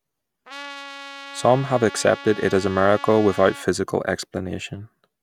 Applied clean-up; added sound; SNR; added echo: none; Trumpet; 16 dB; none.